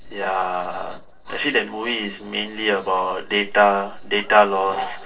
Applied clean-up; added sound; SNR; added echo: neural separator model SepFormer DNS4.